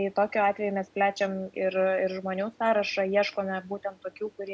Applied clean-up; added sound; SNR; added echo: none; none; none; none.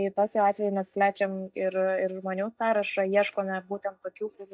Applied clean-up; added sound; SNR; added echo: neural mask model DeepFilterNet 3.